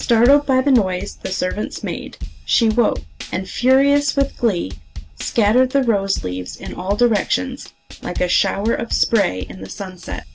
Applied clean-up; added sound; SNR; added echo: none; Drum / Drum kit; 12 dB; none.